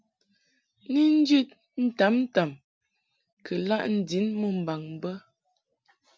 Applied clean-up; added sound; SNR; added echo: none; none; none; none.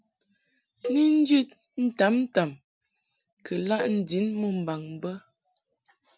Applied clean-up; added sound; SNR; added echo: none; Cowbell; 13 dB; none.